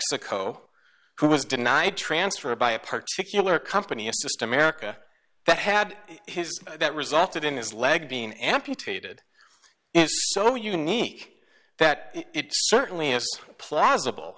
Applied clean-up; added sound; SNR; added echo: none; none; none; none.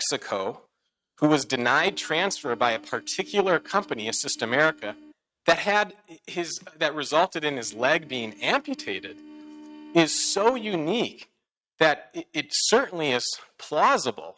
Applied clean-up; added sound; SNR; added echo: neural mask model RNNoise.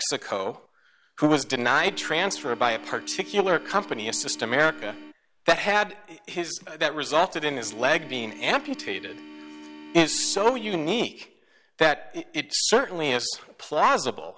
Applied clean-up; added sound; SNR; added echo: none; Organ; 16 dB; none.